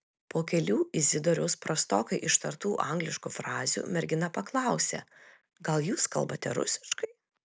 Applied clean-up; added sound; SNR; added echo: none; none; none; none.